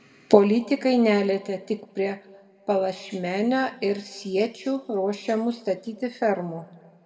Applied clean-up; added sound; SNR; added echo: none; none; none; reverberation time 0.9 s.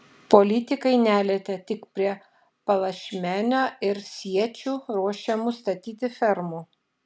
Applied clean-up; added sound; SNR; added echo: none; none; none; none.